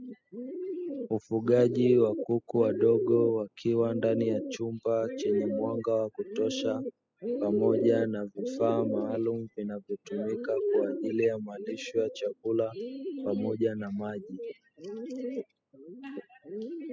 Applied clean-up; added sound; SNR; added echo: classical method spectral subtraction.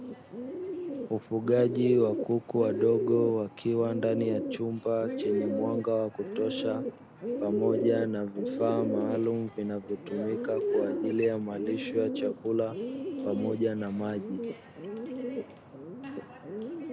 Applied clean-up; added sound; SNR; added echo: none; Bird; 4 dB; none.